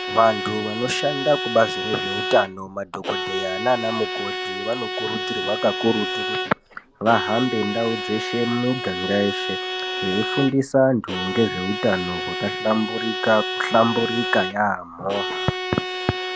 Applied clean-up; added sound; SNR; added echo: none; Bowed string instrument; 5 dB; none.